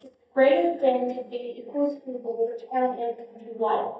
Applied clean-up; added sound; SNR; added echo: neural mask model DeepFilterNet 3.